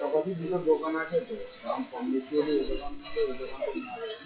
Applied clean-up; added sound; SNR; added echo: classical method WPE with log-MMSE.